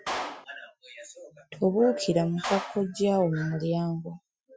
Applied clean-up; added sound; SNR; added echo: classical method Wiener filter.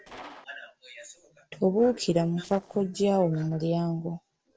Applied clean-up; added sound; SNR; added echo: neural separator model SepFormer DNS4.